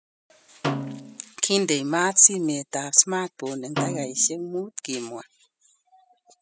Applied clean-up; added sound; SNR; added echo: classical method spectral subtraction.